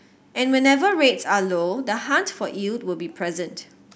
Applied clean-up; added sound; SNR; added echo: none; none; none; none.